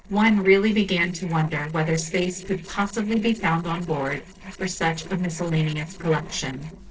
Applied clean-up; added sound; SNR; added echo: neural separator model SepFormer DNS4.